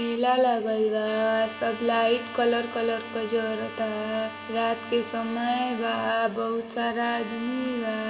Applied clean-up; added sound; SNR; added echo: none; Trumpet; 15 dB; reverberation time 1.8 s.